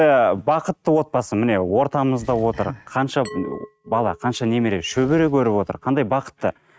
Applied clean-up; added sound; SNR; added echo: neural mask model RNNoise.